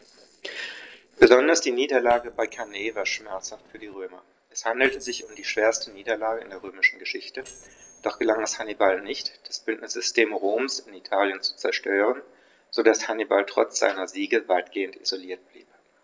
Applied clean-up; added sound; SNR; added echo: neural separator model SepFormer DNS4.